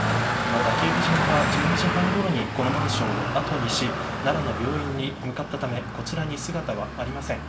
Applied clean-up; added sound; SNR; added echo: none; Traffic noise, roadway noise; -1 dB; reverberation time 0.3 s.